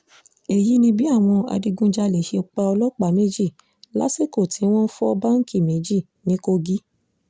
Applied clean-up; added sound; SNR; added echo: none; none; none; none.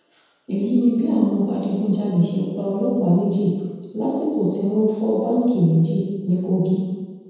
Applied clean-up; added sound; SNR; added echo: none; none; none; reverberation time 1.2 s.